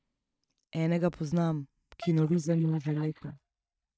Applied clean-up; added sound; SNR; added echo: neural mask model DeepFilterNet 3.